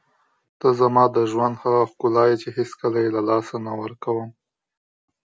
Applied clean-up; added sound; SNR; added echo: none; none; none; none.